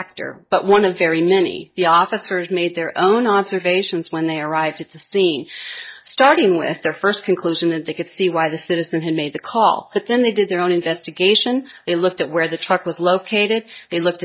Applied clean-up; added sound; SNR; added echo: neural mask model DeepFilterNet 3.